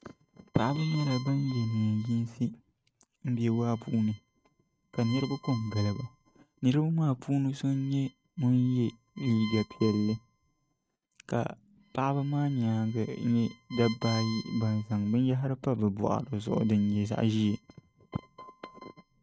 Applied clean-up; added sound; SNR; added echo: neural mask model RNNoise.